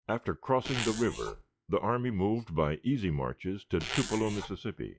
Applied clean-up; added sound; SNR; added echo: classical method log-MMSE.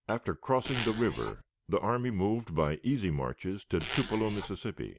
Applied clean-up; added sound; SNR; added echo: none; Zipper (clothing); 7 dB; none.